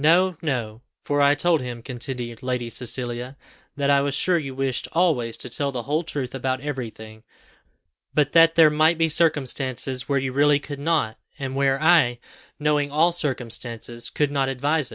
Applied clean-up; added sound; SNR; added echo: none; none; none; none.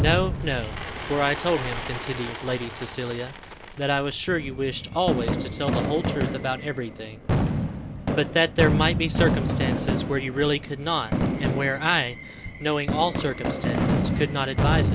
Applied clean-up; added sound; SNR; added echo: none; Fireworks; 0 dB; none.